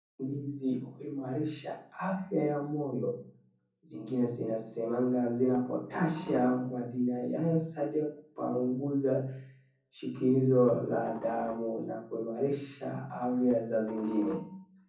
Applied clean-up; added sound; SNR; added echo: none; Dishes, pots, and pans; 17 dB; reverberation time 0.6 s.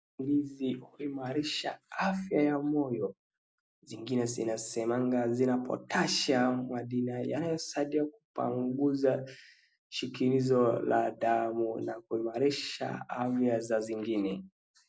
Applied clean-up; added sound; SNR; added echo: none; none; none; none.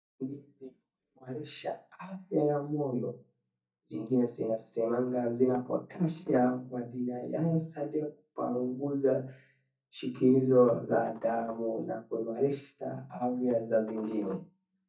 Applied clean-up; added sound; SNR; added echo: neural mask model DeepFilterNet 3.